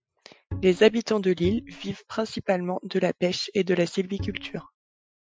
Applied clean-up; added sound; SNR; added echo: classical method Wiener filter.